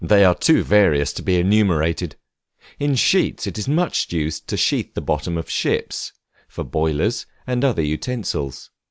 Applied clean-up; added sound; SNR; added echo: none; none; none; none.